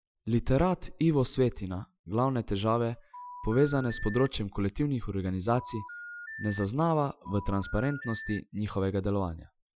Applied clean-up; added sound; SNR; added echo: classical method Wiener filter.